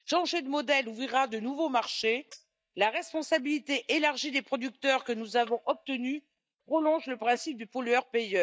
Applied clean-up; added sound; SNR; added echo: neural mask model DeepFilterNet 3.